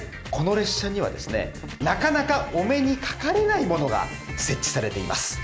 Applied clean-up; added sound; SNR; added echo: none; Strum; 15 dB; none.